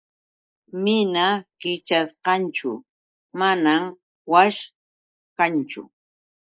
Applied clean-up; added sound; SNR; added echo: neural mask model Resemble Enhance denoiser.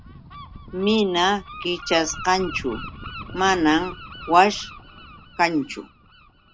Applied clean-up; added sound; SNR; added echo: none; Gull, seagull; 15 dB; none.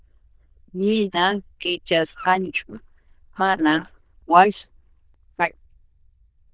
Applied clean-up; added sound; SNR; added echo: neural diffusion model UNIVERSE++.